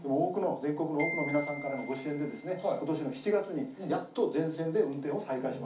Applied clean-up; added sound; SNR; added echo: none; Glockenspiel; 12 dB; reverberation time 0.4 s.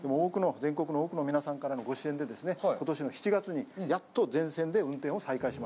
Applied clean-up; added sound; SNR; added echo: none; none; none; none.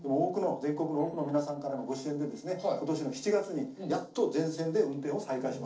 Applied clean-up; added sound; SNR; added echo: neural separator model SepFormer DNS4.